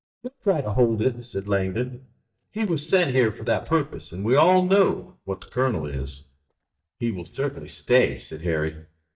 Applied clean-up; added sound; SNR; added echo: neural mask model DeepFilterNet 3.